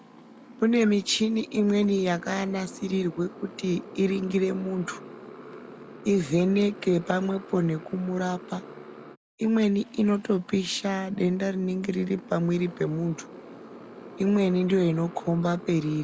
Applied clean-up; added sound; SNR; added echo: none; Motorcycle; 18 dB; none.